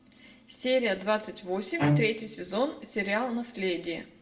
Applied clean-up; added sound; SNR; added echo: none; Bowed string instrument; 0 dB; reverberation time 0.6 s.